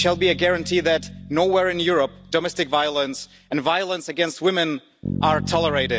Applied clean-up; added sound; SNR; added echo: none; Bass guitar; 12 dB; none.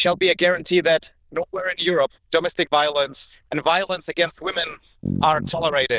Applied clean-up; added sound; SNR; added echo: neural diffusion model UNIVERSE++.